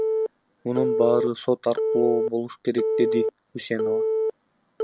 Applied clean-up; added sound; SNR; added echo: none; Telephone; -1 dB; none.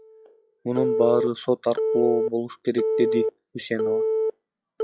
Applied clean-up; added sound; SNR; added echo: classical method log-MMSE.